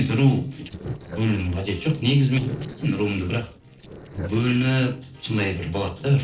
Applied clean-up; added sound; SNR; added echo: neural separator model SepFormer DNS4.